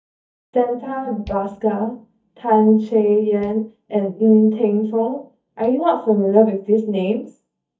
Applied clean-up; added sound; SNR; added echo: neural mask model DeepFilterNet 3.